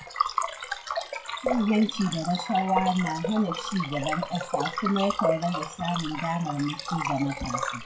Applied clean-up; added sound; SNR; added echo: classical method WPE with log-MMSE.